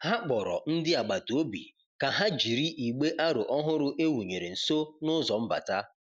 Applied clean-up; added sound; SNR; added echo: none; none; none; none.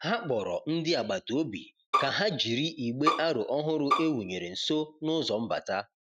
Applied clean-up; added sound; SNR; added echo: neural mask model RNNoise.